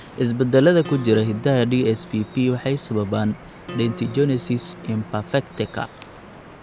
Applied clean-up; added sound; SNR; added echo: none; Acoustic guitar + Drip; 17 dB; none.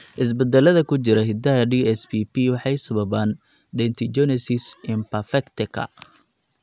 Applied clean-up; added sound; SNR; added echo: none; none; none; none.